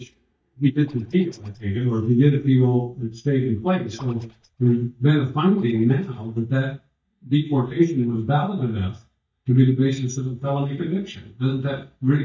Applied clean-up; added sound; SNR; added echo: neural mask model DeepFilterNet 3.